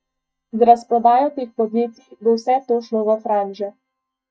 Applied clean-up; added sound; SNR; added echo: neural mask model DeepFilterNet 3.